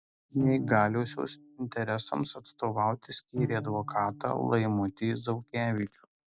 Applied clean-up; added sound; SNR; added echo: none; Bowed string instrument; 12 dB; none.